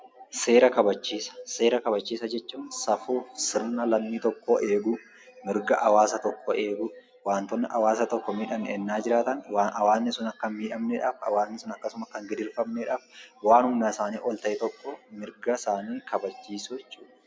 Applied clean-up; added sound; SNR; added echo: none; none; none; none.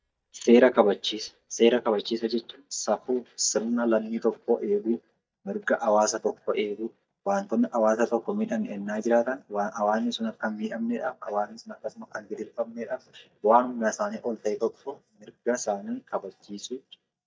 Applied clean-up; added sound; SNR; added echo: neural mask model DeepFilterNet 3.